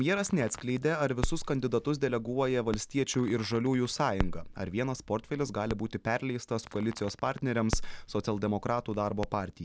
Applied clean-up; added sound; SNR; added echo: none; Crackle; 9 dB; none.